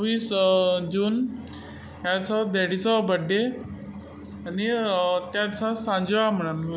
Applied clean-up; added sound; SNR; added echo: none; none; none; none.